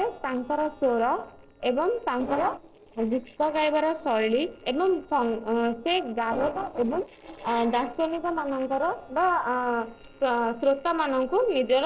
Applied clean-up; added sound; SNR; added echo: neural separator model SepFormer DNS4.